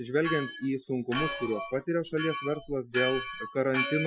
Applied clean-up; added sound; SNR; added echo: classical method Wiener filter.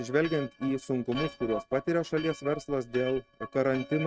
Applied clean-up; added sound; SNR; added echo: neural mask model RNNoise.